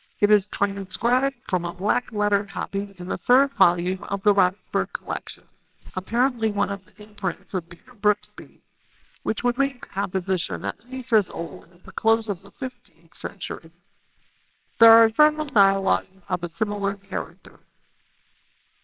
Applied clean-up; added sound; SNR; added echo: neural separator model SepFormer WHAMR!.